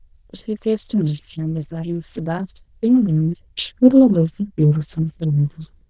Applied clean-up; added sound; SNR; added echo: neural diffusion model UNIVERSE++.